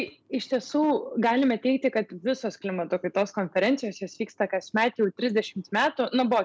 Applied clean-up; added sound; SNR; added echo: none; none; none; none.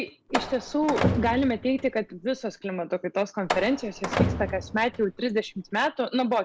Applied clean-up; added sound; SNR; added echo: none; Slam; 5 dB; none.